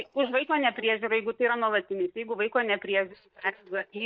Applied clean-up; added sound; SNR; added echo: neural mask model DeepFilterNet 3.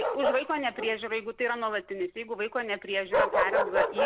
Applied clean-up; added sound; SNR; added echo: none; Bark; 0 dB; none.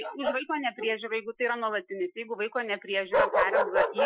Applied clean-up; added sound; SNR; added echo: classical method Wiener filter.